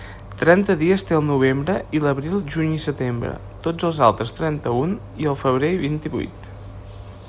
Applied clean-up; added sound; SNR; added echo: none; none; none; none.